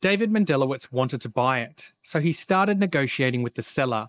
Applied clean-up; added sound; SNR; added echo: neural mask model Resemble Enhance denoiser.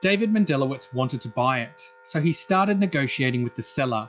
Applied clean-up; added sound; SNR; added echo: classical method log-MMSE.